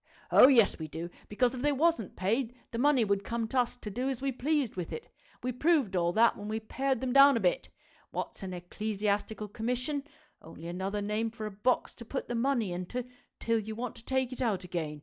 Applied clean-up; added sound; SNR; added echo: none; none; none; none.